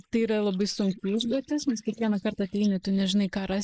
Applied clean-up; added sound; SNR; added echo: neural mask model Resemble Enhance denoiser.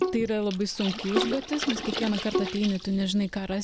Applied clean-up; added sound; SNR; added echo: none; Water / Splash, splatter + Bowed string instrument; 4 dB; none.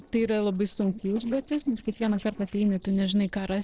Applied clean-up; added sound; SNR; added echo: neural separator model SepFormer DNS4.